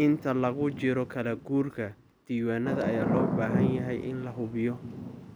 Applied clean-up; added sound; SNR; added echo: none; Thunder / Rain; 4 dB; none.